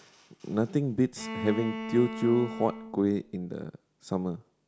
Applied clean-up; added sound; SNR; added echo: none; Bowed string instrument; 9 dB; none.